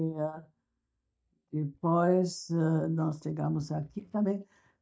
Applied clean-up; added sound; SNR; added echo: neural mask model DeepFilterNet 3.